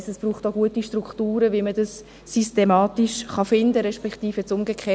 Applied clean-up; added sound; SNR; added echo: none; none; none; none.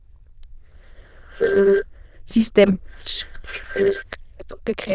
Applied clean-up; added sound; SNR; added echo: neural diffusion model UNIVERSE++.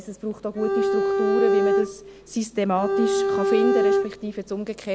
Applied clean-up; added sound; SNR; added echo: none; Bowed string instrument; -5 dB; none.